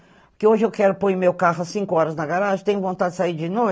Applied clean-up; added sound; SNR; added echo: none; none; none; none.